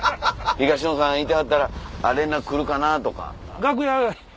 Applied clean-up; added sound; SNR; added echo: none; none; none; none.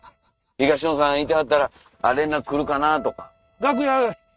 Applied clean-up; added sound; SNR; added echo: neural mask model RNNoise.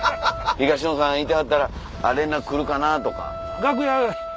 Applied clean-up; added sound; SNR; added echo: none; Wind instrument, woodwind instrument; 13 dB; none.